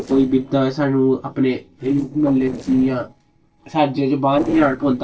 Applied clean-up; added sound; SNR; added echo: neural separator model SepFormer DNS4.